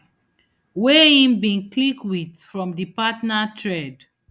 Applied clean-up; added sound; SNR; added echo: none; none; none; none.